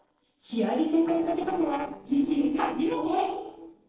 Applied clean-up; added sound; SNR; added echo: neural separator model SepFormer DNS4.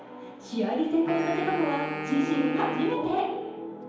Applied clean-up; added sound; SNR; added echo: none; Wind instrument, woodwind instrument; 9 dB; reverberation time 2.2 s.